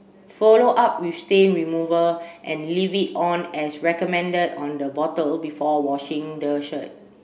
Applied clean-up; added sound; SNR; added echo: none; none; none; none.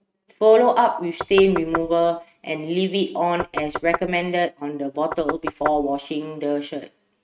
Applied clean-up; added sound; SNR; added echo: neural mask model RNNoise.